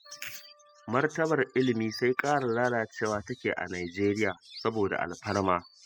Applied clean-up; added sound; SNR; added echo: classical method spectral subtraction.